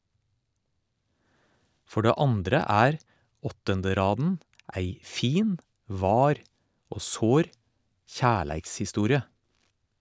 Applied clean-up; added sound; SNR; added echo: none; none; none; none.